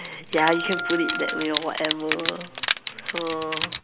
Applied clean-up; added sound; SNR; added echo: none; Crushing + Wind instrument, woodwind instrument; 2 dB; none.